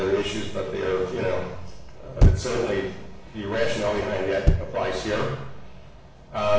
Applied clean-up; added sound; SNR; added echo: none; Thump, thud; 1 dB; reverberation time 0.7 s.